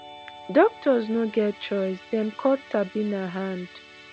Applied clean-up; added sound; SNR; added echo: none; Musical instrument; 20 dB; none.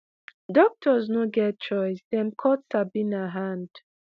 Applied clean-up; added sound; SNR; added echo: none; none; none; none.